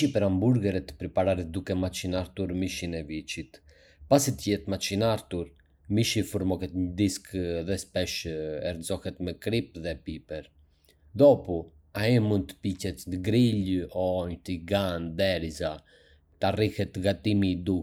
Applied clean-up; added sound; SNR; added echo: none; none; none; none.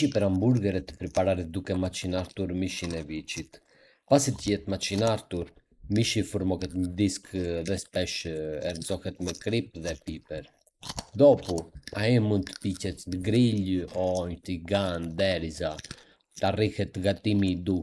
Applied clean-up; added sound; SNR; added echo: neural mask model Resemble Enhance denoiser.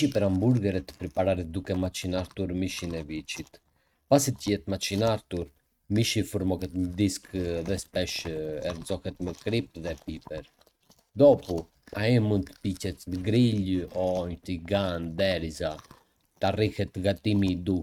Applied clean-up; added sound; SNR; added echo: neural mask model RNNoise.